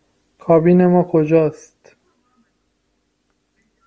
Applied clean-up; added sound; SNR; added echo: none; none; none; none.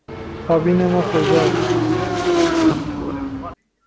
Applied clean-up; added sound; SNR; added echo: none; Motorcycle / Engine; -3 dB; none.